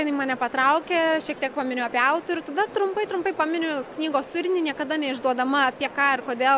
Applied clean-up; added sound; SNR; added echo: none; none; none; none.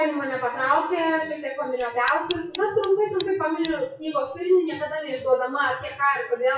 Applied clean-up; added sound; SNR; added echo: classical method WPE with log-MMSE.